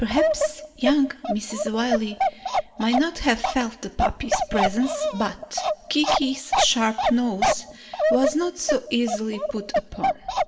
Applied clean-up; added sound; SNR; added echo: none; Bark; 1 dB; reverberation time 1.0 s.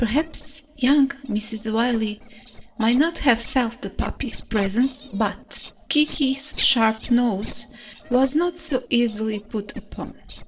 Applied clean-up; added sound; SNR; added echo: neural separator model SepFormer DNS4.